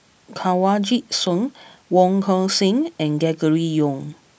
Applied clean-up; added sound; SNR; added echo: none; none; none; none.